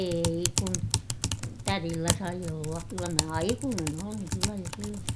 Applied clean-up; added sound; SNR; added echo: none; Typing; 0 dB; none.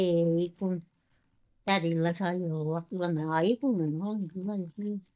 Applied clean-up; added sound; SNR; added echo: neural mask model DeepFilterNet 3.